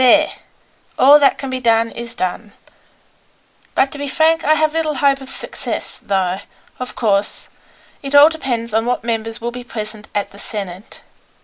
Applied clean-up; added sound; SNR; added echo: neural mask model Resemble Enhance denoiser.